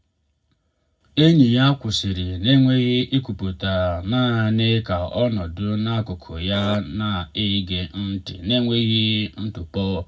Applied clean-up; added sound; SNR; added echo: none; Fart; 12 dB; reverberation time 0.4 s.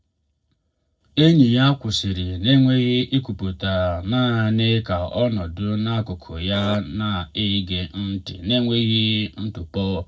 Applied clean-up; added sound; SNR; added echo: neural separator model SepFormer DNS4.